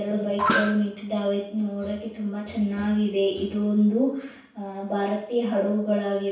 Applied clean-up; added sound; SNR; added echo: none; Snare drum; 12 dB; reverberation time 0.7 s.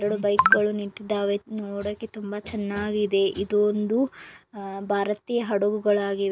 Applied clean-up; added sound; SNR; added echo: none; none; none; none.